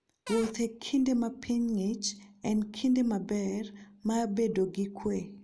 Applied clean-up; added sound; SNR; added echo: none; Cupboard open or close / Door; 12 dB; none.